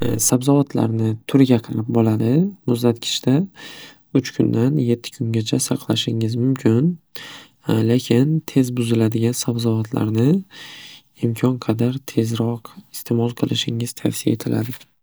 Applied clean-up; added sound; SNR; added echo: none; none; none; none.